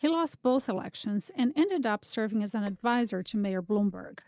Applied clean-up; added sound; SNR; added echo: neural mask model DeepFilterNet 3.